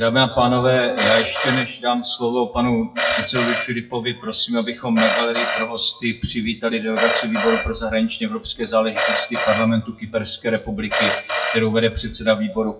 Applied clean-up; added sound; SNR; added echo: classical method WPE with log-MMSE.